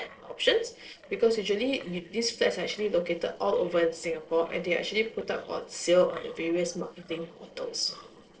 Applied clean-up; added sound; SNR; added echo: neural separator model SepFormer DNS4.